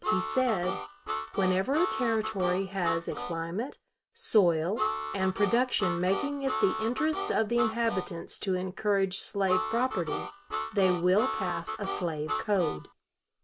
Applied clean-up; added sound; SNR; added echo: none; Harmonica; 5 dB; none.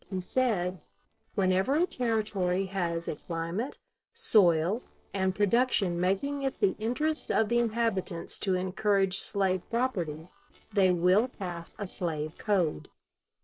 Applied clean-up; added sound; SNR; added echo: neural separator model SepFormer DNS4.